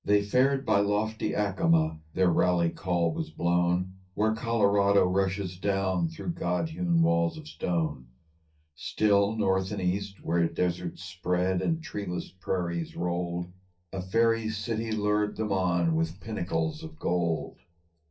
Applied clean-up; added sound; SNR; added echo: none; none; none; reverberation time 0.3 s.